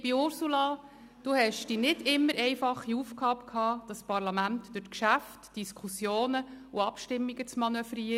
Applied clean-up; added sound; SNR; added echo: none; none; none; none.